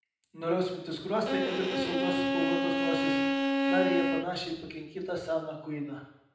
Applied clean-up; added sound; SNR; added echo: none; Bowed string instrument; -4 dB; reverberation time 0.8 s.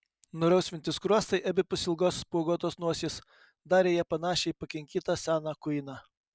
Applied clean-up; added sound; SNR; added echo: none; none; none; none.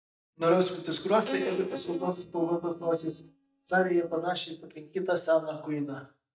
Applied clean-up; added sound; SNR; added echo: neural mask model DeepFilterNet 3.